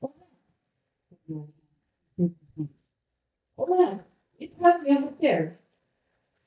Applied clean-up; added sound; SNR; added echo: neural mask model DeepFilterNet 3.